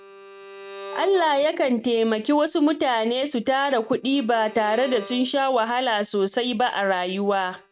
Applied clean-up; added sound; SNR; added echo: neural mask model RNNoise.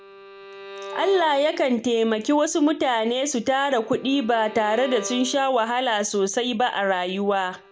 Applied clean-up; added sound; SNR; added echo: none; Bowed string instrument; 18 dB; none.